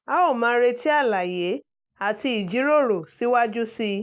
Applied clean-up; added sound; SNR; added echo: neural mask model Resemble Enhance denoiser.